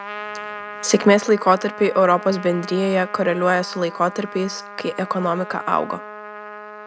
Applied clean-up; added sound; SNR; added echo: none; Trumpet; 14 dB; none.